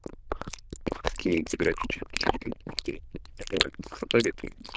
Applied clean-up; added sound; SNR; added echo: neural diffusion model UNIVERSE++.